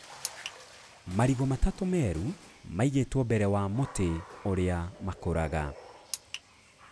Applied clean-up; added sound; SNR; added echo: none; Water / Splash, splatter; 19 dB; none.